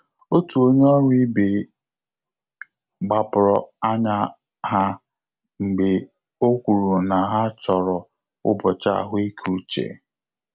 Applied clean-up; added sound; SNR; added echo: none; none; none; none.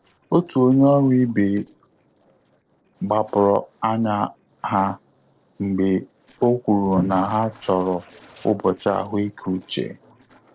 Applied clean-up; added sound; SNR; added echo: neural separator model SepFormer DNS4.